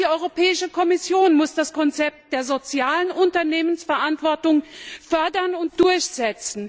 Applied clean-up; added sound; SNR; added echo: none; none; none; none.